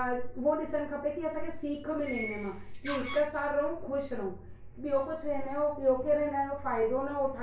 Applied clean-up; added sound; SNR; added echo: none; Door; 10 dB; reverberation time 0.2 s.